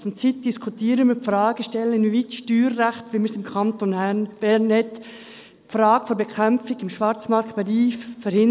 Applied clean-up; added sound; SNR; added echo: none; none; none; none.